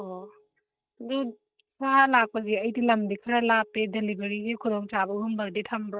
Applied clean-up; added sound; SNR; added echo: neural mask model DeepFilterNet 3.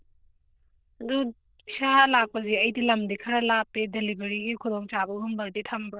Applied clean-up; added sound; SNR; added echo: neural diffusion model UNIVERSE++.